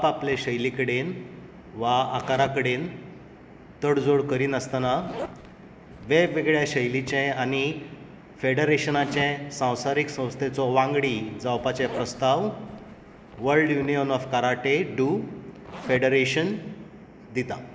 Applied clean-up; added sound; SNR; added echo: none; Zipper (clothing); 19 dB; none.